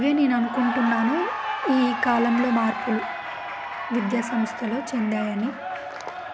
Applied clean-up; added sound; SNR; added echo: none; Cheering; 6 dB; none.